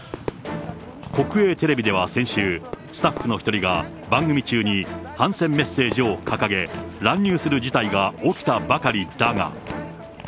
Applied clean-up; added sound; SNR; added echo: none; Fireworks; 16 dB; none.